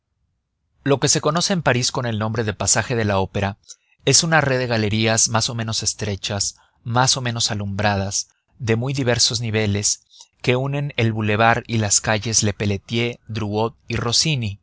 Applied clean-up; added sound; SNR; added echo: none; none; none; none.